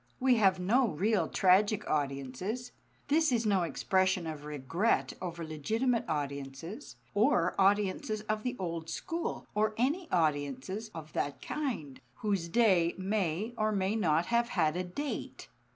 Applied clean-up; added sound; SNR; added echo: none; none; none; none.